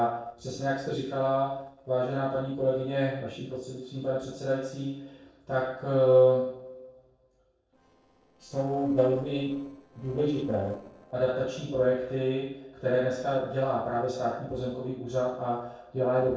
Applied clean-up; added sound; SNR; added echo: neural separator model SepFormer DNS4.